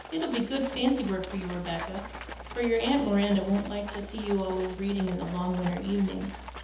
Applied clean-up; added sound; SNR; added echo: none; Livestock, farm animals, working animals; 14 dB; reverberation time 0.8 s.